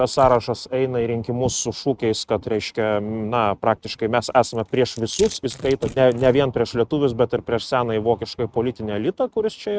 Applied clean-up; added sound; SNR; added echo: neural mask model RNNoise.